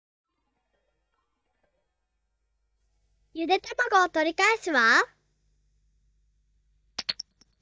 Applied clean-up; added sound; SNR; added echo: neural mask model DeepFilterNet 3.